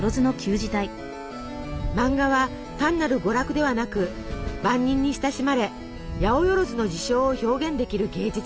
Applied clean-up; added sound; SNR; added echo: none; Wind; 11 dB; none.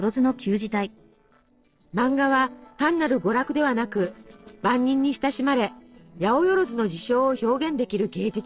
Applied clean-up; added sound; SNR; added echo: neural separator model SepFormer DNS4.